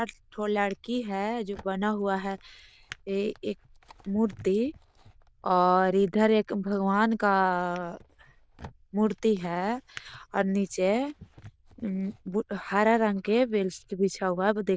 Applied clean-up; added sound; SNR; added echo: neural diffusion model UNIVERSE++.